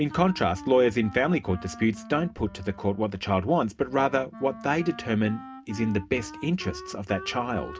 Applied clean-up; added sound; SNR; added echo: none; Wind instrument, woodwind instrument; 17 dB; reverberation time 0.3 s.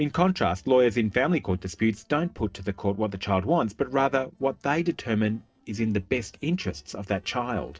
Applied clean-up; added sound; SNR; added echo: neural separator model SepFormer DNS4.